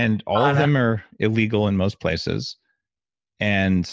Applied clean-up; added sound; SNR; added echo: none; none; none; none.